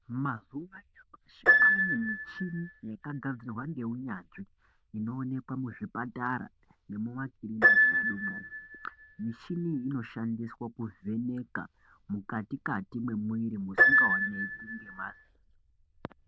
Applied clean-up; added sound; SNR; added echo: neural diffusion model UNIVERSE++.